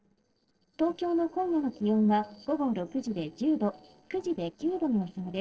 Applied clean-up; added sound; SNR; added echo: neural separator model SepFormer DNS4.